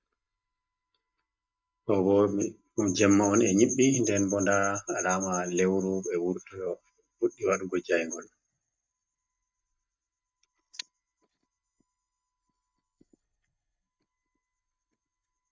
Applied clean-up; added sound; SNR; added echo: neural mask model DeepFilterNet 3.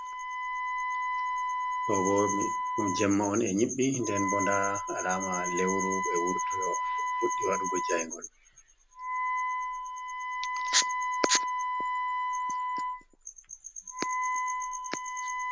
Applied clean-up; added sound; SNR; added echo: none; Wind instrument, woodwind instrument; 0 dB; none.